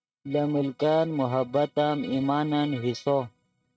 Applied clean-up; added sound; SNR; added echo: neural mask model RNNoise.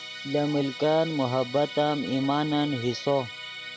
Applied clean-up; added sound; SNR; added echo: none; Musical instrument; 13 dB; none.